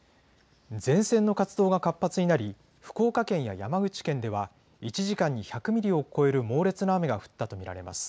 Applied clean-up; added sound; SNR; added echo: none; none; none; none.